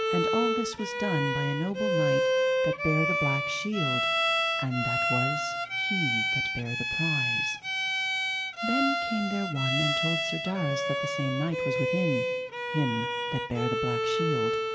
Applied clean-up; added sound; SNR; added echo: none; Bowed string instrument; -3 dB; reverberation time 1.2 s.